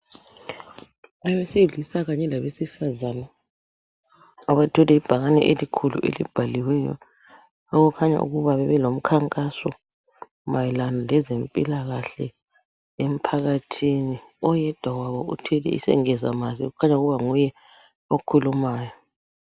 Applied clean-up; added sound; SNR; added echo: none; none; none; none.